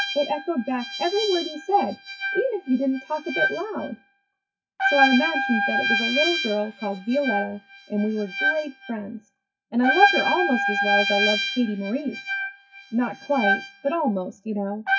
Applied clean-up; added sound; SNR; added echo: classical method WPE with log-MMSE.